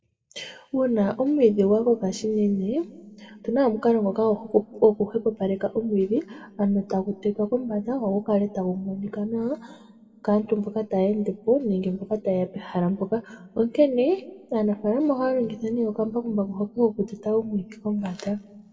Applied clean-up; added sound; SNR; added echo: none; none; none; reverberation time 1.1 s.